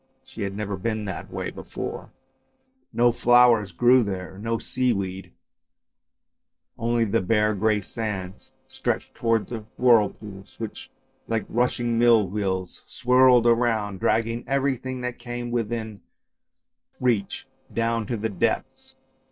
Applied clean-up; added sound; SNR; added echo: neural separator model SepFormer DNS4.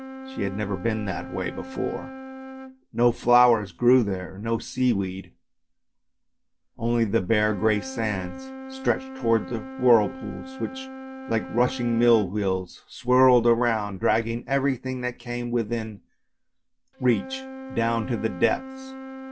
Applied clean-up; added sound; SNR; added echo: none; Wind instrument, woodwind instrument; 14 dB; none.